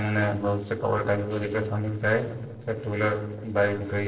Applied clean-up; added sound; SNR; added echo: neural separator model SepFormer DNS4.